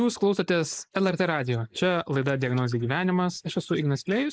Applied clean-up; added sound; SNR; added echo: neural mask model Resemble Enhance denoiser.